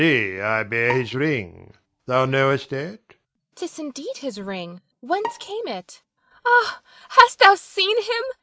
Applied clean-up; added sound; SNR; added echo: neural mask model RNNoise.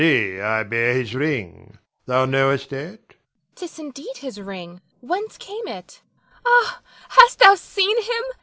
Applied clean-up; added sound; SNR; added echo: none; none; none; none.